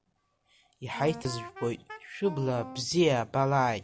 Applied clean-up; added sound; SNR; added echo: none; Wind instrument, woodwind instrument; 14 dB; none.